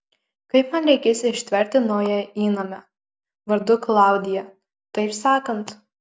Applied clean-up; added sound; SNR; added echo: none; none; none; none.